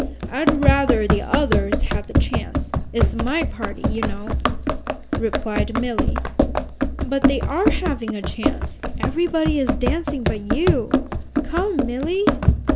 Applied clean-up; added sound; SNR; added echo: none; Run; -3 dB; none.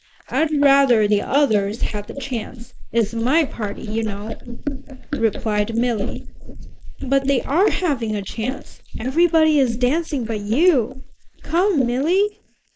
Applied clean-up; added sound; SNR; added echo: neural mask model Resemble Enhance denoiser.